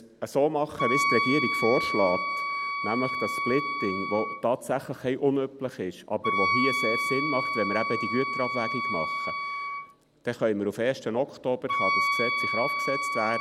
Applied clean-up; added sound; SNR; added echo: none; Wind instrument, woodwind instrument; 1 dB; none.